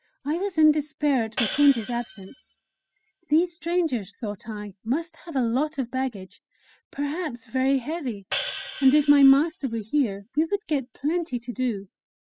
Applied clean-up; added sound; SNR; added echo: classical method spectral subtraction.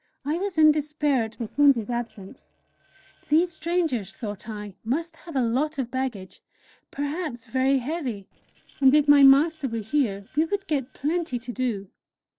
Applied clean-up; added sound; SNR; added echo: neural separator model SepFormer DNS4.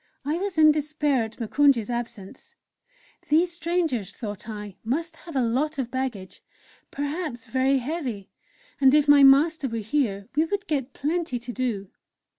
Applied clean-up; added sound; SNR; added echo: none; none; none; none.